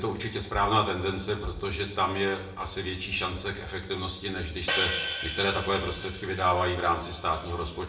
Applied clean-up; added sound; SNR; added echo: none; Hi-hat; 6 dB; reverberation time 0.7 s.